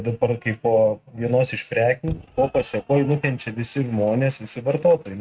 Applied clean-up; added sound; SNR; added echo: neural mask model RNNoise.